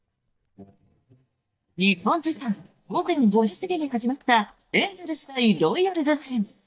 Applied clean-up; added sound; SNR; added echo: neural mask model DeepFilterNet 3.